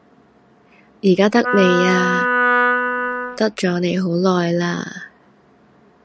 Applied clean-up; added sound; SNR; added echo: none; Wind instrument, woodwind instrument; -1 dB; none.